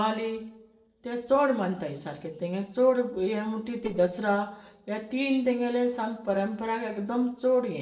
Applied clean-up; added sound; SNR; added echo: neural separator model SepFormer DNS4.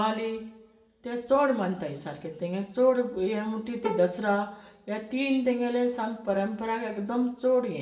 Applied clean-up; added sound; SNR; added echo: none; Bowed string instrument; 8 dB; reverberation time 0.7 s.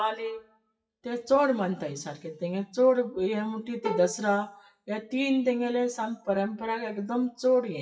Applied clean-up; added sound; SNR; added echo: classical method WPE with log-MMSE.